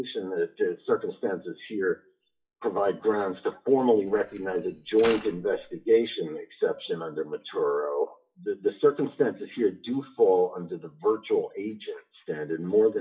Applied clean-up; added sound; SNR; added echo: classical method WPE with log-MMSE.